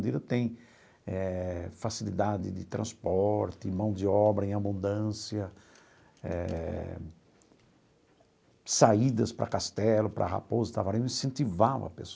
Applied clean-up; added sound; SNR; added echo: none; none; none; none.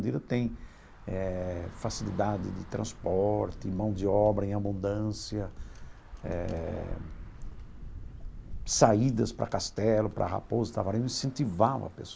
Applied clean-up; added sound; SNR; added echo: none; Traffic noise, roadway noise / Bus; 12 dB; none.